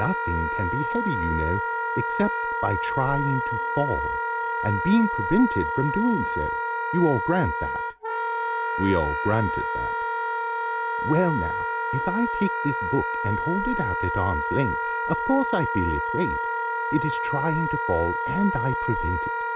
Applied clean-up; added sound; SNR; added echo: none; Wind instrument, woodwind instrument; 0 dB; none.